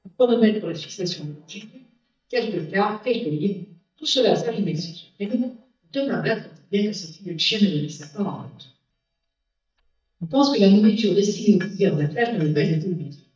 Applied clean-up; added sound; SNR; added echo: neural mask model DeepFilterNet 3.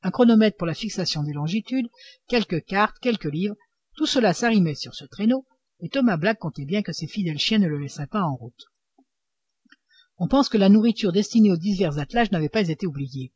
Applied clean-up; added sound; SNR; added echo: none; none; none; none.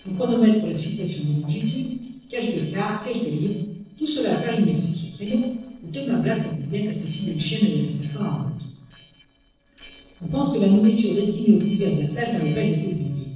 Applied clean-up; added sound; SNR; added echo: neural separator model SepFormer DNS4.